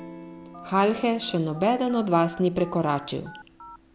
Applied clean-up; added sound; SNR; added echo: none; Telephone + Electric guitar / Strum; 19 dB; none.